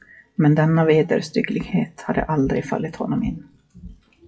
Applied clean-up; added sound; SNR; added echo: classical method WPE with log-MMSE.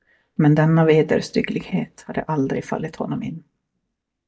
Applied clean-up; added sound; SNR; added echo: neural mask model DeepFilterNet 3.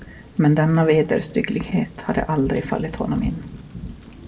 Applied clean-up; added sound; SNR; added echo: none; Thunder / Rain; 14 dB; reverberation time 1.5 s.